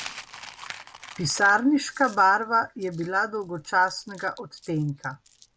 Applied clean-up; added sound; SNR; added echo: none; Coin (dropping); 20 dB; none.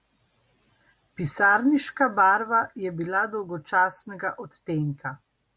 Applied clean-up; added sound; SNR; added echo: none; none; none; none.